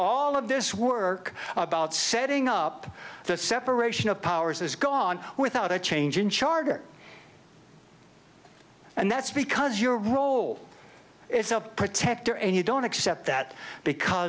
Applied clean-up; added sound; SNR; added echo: none; none; none; none.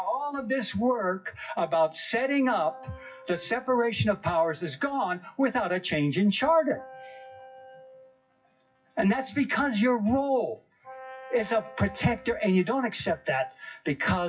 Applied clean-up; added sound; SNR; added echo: classical method WPE with log-MMSE.